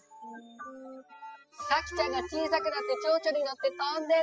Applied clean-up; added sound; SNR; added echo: classical method spectral subtraction.